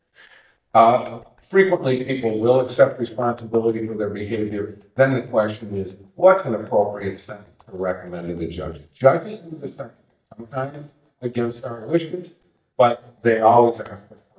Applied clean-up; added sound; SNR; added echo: neural mask model DeepFilterNet 3.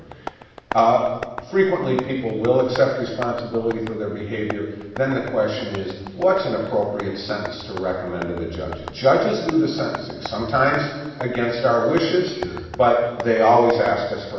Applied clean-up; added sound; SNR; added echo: none; Tap; 16 dB; reverberation time 1.1 s.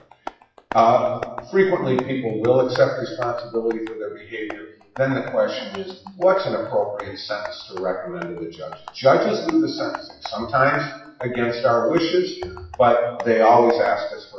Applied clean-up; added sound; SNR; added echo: classical method WPE with log-MMSE.